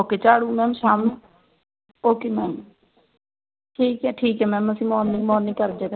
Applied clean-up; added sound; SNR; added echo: none; none; none; none.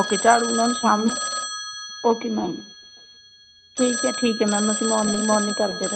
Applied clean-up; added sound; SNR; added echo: none; Telephone; 5 dB; none.